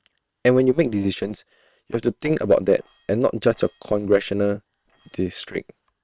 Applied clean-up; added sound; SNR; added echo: neural separator model SepFormer WHAM!.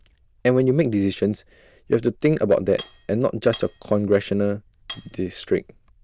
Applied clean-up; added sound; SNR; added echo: neural diffusion model UNIVERSE++.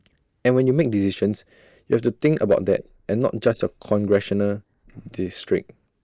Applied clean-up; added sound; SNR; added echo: neural mask model Resemble Enhance denoiser.